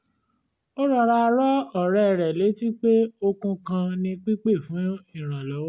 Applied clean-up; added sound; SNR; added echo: none; none; none; none.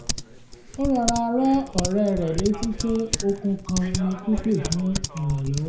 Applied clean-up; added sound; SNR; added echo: none; Typing; 6 dB; reverberation time 0.5 s.